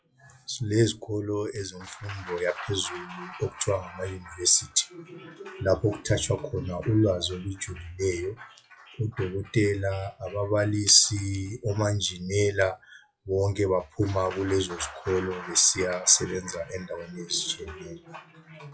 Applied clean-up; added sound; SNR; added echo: classical method log-MMSE.